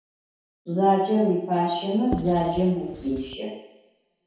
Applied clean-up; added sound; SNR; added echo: none; Writing; 11 dB; reverberation time 0.8 s.